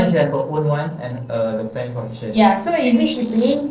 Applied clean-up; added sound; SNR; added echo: neural separator model SepFormer DNS4.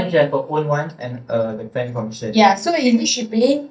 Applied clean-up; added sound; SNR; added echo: neural mask model DeepFilterNet 3.